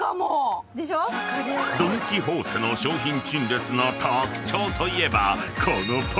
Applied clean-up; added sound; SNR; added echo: none; none; none; none.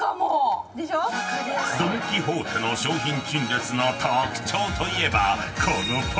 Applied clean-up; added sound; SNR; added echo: none; none; none; reverberation time 1.9 s.